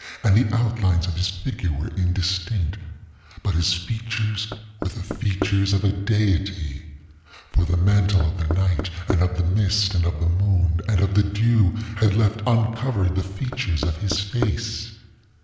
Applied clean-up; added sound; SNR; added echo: none; Knock; 10 dB; none.